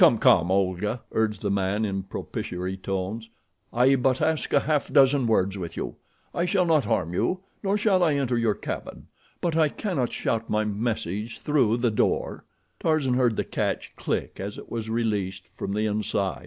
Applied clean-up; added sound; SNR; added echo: none; none; none; none.